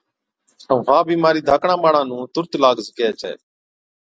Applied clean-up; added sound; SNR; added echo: none; none; none; none.